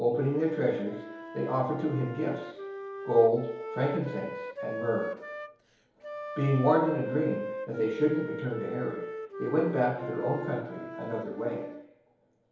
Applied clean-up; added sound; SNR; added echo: none; Wind instrument, woodwind instrument; 9 dB; reverberation time 2.2 s.